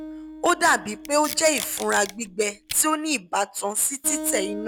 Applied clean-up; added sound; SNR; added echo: none; Packing tape, duct tape + Acoustic guitar; 13 dB; none.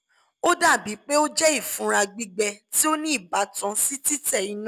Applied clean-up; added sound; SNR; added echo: none; none; none; none.